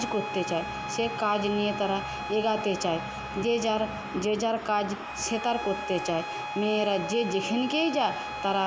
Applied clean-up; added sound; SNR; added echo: none; Bowed string instrument; 9 dB; none.